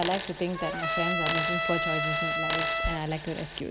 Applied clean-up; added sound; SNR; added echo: none; Coin (dropping) + Trumpet; -3 dB; none.